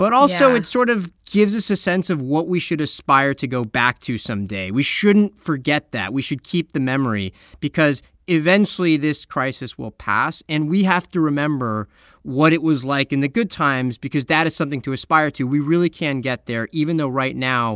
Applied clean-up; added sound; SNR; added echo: none; none; none; none.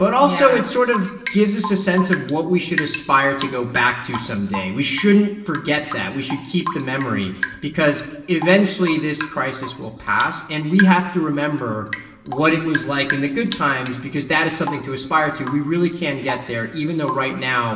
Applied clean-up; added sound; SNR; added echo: none; Drip / Rain; 12 dB; reverberation time 1.1 s.